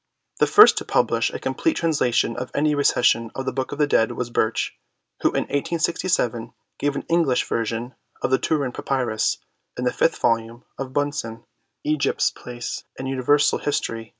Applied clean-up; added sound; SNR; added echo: none; none; none; none.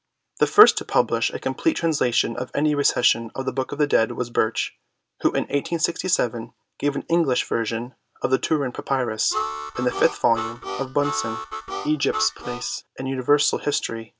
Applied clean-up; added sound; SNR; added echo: none; Harmonica; 7 dB; none.